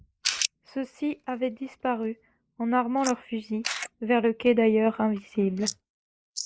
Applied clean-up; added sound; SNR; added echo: neural mask model Resemble Enhance denoiser.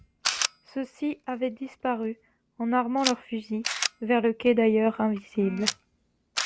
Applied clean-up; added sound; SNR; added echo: none; Camera; 8 dB; none.